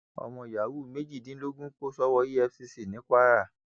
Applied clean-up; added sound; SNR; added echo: none; none; none; none.